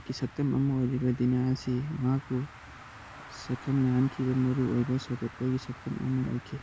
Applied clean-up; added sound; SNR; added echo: none; Traffic noise, roadway noise; 19 dB; none.